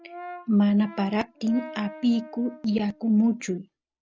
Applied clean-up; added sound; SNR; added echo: none; Brass instrument; 18 dB; none.